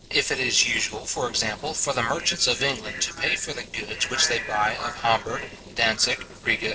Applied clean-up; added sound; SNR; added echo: neural separator model SepFormer DNS4.